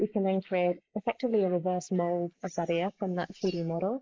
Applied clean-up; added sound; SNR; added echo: neural mask model Resemble Enhance denoiser.